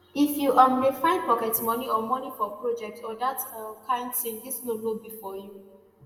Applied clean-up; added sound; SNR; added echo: none; none; none; reverberation time 1.4 s.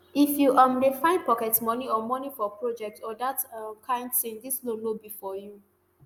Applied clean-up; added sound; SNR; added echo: none; none; none; none.